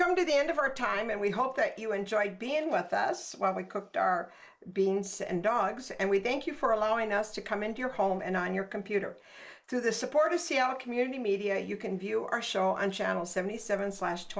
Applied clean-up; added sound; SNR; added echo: neural mask model Resemble Enhance denoiser.